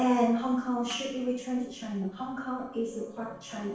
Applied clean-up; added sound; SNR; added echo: neural separator model SepFormer DNS4.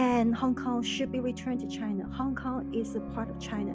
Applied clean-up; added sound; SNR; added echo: none; none; none; none.